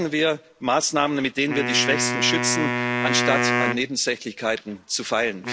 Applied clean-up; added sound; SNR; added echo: none; Wind instrument, woodwind instrument; 3 dB; none.